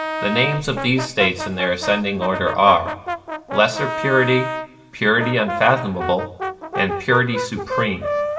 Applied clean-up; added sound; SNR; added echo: none; Brass instrument; 6 dB; reverberation time 0.9 s.